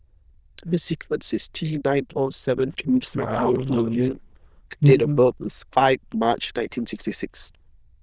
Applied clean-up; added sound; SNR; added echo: neural diffusion model UNIVERSE++.